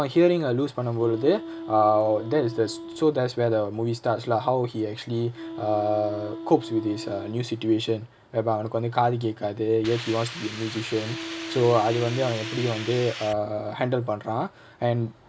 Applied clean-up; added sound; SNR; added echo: none; Wind instrument, woodwind instrument + Hiss; 11 dB; none.